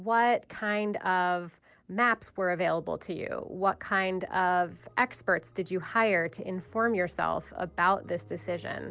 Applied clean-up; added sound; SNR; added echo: none; none; none; none.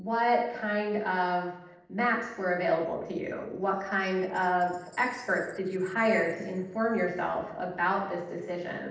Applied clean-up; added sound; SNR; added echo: neural separator model SepFormer DNS4.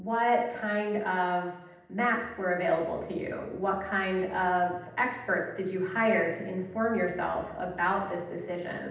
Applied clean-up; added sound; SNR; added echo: none; Chime; 20 dB; reverberation time 0.8 s.